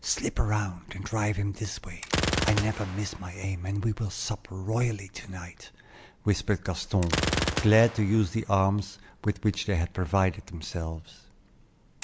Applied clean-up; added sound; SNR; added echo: none; Gunshot, gunfire; 8 dB; none.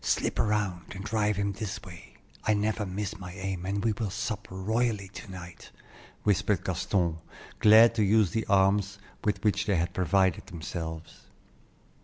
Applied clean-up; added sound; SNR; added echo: none; none; none; none.